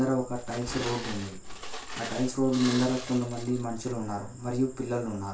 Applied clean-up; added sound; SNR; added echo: none; Glass; 11 dB; reverberation time 0.3 s.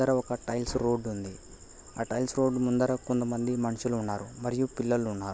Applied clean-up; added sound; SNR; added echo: none; none; none; none.